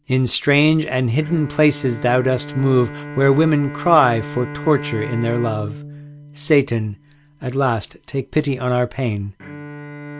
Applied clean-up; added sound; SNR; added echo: none; Bowed string instrument; 14 dB; none.